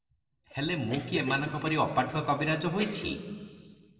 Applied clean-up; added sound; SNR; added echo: neural separator model SepFormer DNS4.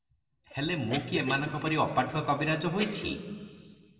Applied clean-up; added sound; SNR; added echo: none; Cough; 11 dB; reverberation time 2.2 s.